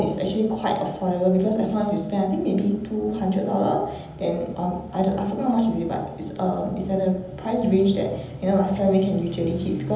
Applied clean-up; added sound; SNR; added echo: none; none; none; reverberation time 0.9 s.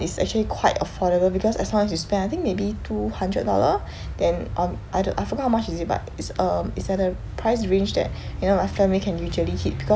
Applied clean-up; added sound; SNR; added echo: none; none; none; none.